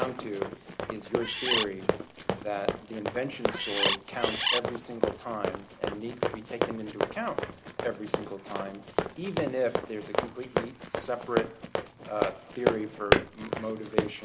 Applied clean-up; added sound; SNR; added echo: none; Run + Bird; -4 dB; none.